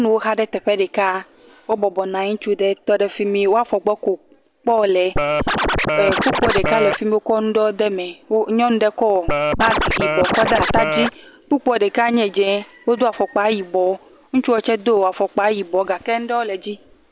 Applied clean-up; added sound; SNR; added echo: none; Scratching (performance technique); 0 dB; none.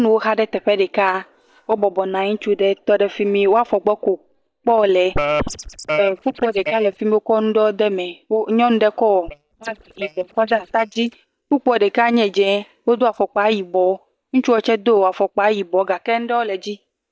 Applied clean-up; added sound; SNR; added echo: neural mask model DeepFilterNet 3.